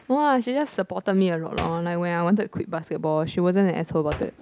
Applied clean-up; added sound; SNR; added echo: none; Hands; 19 dB; none.